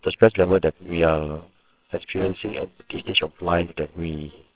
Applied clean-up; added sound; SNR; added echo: neural separator model SepFormer WHAMR!.